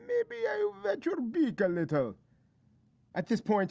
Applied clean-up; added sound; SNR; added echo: none; none; none; none.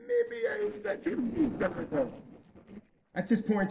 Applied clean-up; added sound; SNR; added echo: neural separator model SepFormer DNS4.